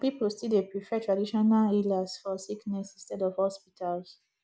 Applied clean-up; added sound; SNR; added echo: none; none; none; none.